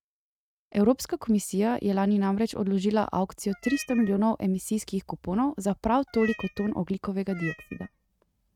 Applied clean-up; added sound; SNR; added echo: neural mask model RNNoise.